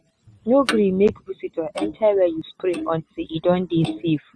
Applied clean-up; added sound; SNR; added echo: neural mask model RNNoise.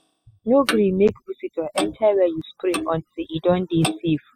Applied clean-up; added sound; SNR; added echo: classical method spectral subtraction.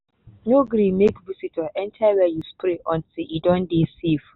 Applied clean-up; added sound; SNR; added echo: none; none; none; none.